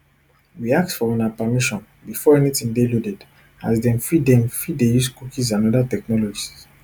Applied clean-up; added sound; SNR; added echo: none; none; none; none.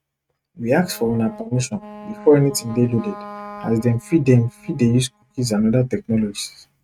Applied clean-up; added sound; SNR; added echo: neural mask model RNNoise.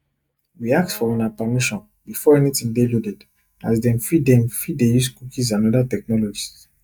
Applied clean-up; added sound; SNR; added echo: neural mask model DeepFilterNet 3.